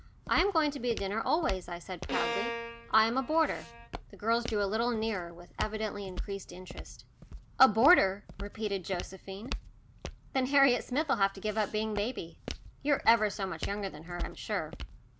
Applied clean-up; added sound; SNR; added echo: none; Bowed string instrument + Walk, footsteps; 10 dB; none.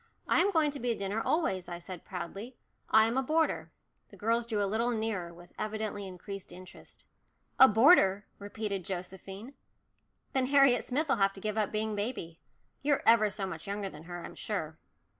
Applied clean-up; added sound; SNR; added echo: none; none; none; none.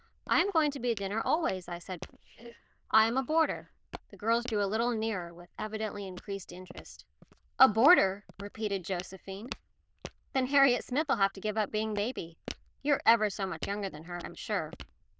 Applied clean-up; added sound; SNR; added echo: neural diffusion model UNIVERSE++.